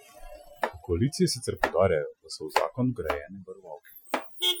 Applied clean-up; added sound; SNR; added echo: classical method Wiener filter.